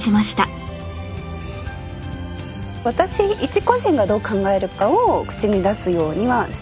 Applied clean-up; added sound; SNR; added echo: none; none; none; none.